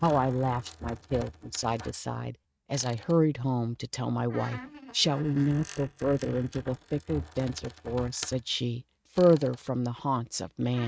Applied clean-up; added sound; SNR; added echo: neural mask model RNNoise.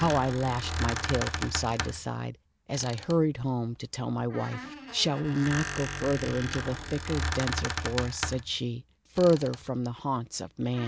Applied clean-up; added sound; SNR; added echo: none; Squeak; 6 dB; none.